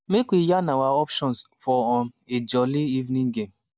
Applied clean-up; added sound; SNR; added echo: none; none; none; none.